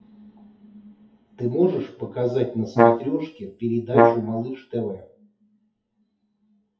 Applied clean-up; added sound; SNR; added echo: classical method WPE with log-MMSE.